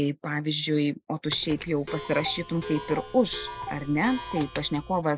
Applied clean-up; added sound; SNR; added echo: none; Clock; 11 dB; none.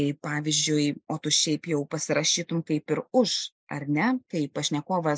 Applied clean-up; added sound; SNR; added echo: none; none; none; none.